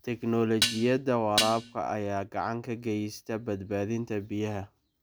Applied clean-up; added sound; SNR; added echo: none; Dishes, pots, and pans; 1 dB; none.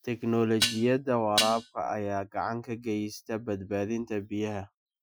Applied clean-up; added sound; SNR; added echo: classical method Wiener filter.